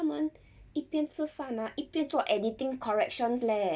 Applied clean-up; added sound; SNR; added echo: none; none; none; none.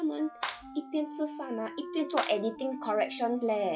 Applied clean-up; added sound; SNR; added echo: classical method log-MMSE.